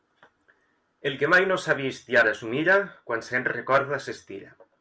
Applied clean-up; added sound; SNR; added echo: none; none; none; none.